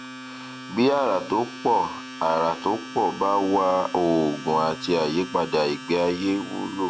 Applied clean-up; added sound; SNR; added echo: none; Domestic sounds, home sounds; 14 dB; none.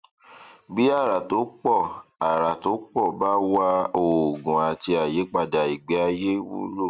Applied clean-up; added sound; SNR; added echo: none; none; none; none.